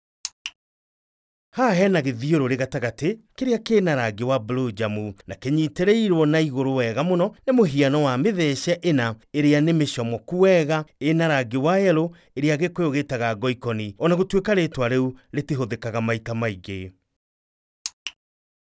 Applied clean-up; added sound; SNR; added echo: none; none; none; none.